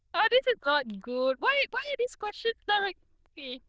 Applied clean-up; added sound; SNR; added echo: neural diffusion model UNIVERSE++.